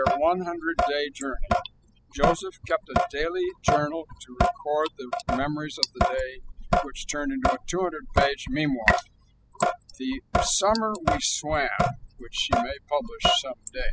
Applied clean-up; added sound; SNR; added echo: classical method spectral subtraction.